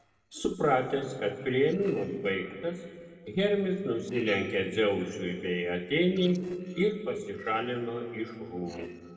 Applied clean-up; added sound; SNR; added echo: neural separator model SepFormer DNS4.